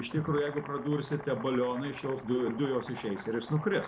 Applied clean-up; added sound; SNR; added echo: none; Boiling; 15 dB; none.